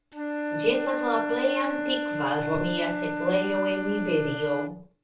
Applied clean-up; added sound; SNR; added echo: none; Wind instrument, woodwind instrument; 3 dB; reverberation time 0.2 s.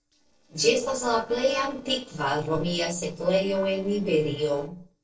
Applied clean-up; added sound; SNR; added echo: neural separator model SepFormer DNS4.